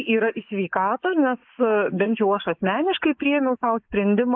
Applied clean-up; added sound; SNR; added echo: neural mask model Resemble Enhance denoiser.